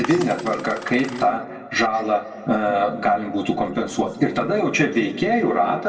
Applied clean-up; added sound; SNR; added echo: none; Coin (dropping); 15 dB; reverberation time 1.6 s.